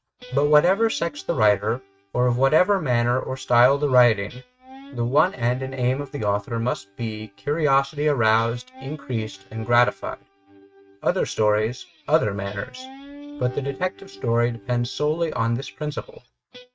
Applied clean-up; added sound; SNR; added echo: neural mask model RNNoise.